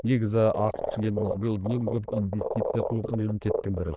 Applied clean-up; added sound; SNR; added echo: neural diffusion model UNIVERSE++.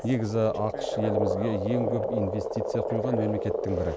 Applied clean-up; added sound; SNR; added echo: none; Frog; 1 dB; none.